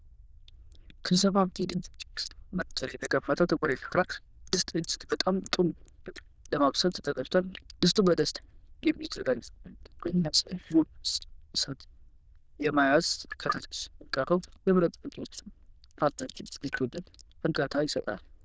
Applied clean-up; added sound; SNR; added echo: neural diffusion model UNIVERSE++.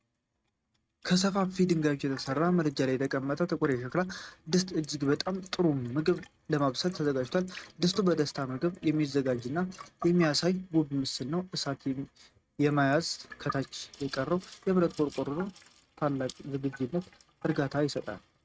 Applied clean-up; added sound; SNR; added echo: neural mask model RNNoise.